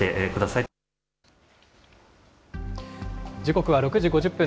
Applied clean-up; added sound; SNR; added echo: none; none; none; none.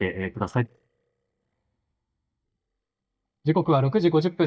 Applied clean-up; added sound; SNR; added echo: neural mask model DeepFilterNet 3.